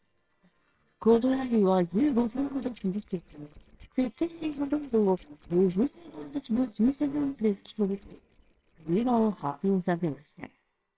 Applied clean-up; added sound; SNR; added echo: neural separator model SepFormer WHAMR!.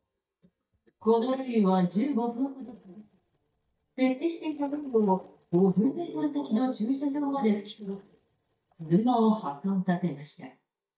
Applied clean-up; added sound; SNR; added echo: neural mask model DeepFilterNet 3.